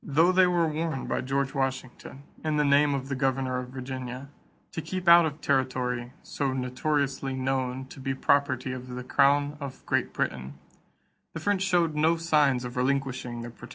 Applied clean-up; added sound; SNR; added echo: none; none; none; none.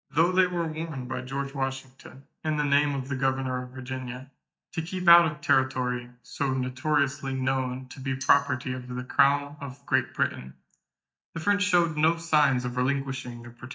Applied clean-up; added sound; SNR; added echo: neural mask model DeepFilterNet 3.